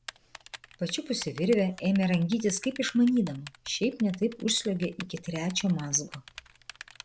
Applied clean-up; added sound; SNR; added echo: none; Typing; 19 dB; none.